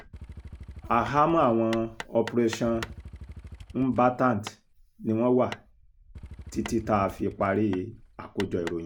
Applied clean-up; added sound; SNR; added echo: none; Hammer + Motorcycle / Engine; 16 dB; none.